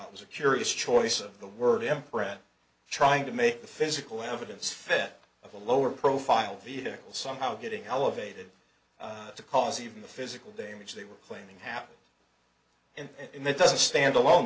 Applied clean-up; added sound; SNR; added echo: none; none; none; none.